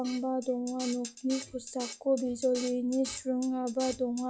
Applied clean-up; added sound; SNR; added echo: classical method log-MMSE.